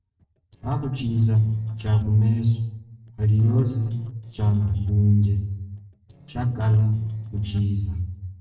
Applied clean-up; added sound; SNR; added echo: neural separator model SepFormer DNS4.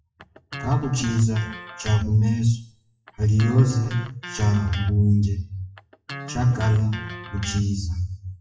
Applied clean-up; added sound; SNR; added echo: classical method WPE with log-MMSE.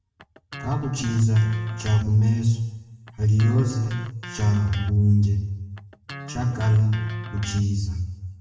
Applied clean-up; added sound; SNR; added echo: none; Electric guitar; 17 dB; reverberation time 1.0 s.